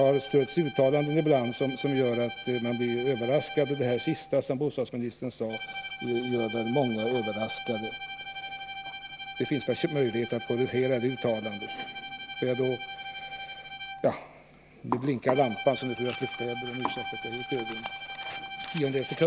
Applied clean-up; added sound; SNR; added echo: none; Bowed string instrument; 10 dB; none.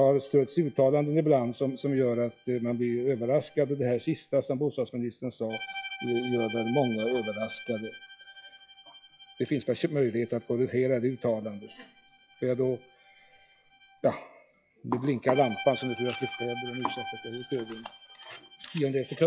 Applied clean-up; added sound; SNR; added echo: classical method log-MMSE.